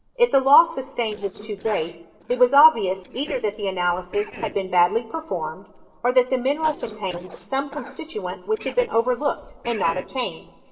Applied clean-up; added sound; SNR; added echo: neural separator model SepFormer DNS4.